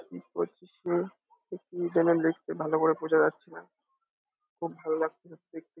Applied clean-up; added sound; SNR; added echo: none; none; none; none.